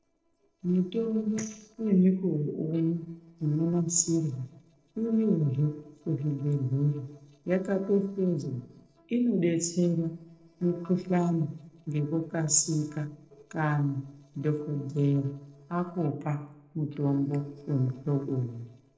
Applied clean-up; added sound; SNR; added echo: neural separator model SepFormer DNS4.